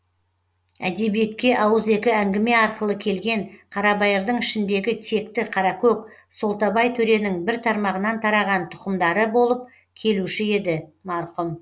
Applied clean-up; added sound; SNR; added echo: none; none; none; none.